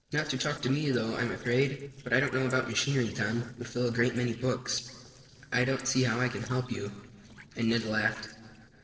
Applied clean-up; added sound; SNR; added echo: neural separator model SepFormer DNS4.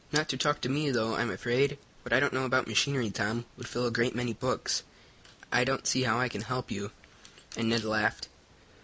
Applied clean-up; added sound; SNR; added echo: none; none; none; none.